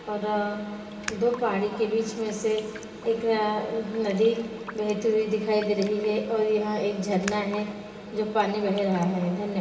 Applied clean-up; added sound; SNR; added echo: none; Raindrop; 20 dB; reverberation time 2.4 s.